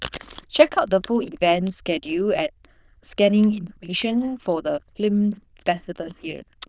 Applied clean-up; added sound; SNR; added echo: neural diffusion model UNIVERSE++.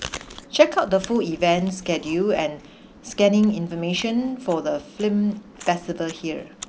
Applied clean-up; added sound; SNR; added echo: none; Chewing, mastication; 20 dB; none.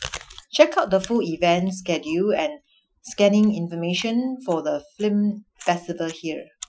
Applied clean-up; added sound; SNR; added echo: classical method Wiener filter.